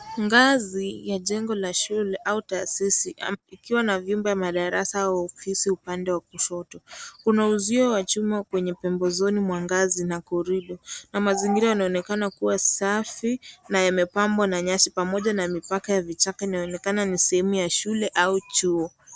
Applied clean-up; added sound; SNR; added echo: none; none; none; none.